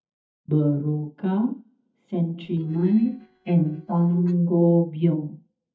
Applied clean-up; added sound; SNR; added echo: neural mask model DeepFilterNet 3.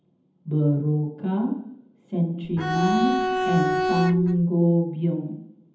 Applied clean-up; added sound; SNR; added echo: none; Bowed string instrument; 0 dB; reverberation time 0.8 s.